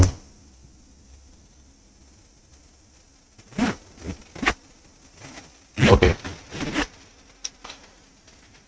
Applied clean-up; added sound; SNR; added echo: neural mask model RNNoise.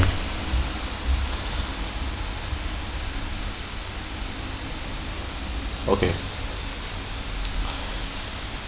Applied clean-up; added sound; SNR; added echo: none; none; none; none.